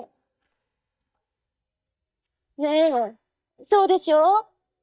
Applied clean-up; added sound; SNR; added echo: neural mask model DeepFilterNet 3.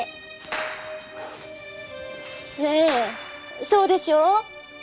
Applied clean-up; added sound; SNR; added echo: none; Clapping; 13 dB; none.